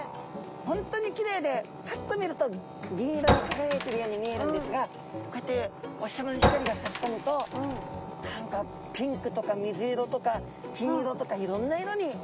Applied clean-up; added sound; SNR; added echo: none; Chink, clink; -1 dB; none.